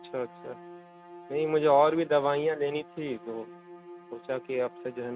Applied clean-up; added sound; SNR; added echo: none; Bowed string instrument; 19 dB; none.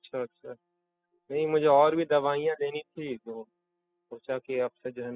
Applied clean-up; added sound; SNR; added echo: classical method spectral subtraction.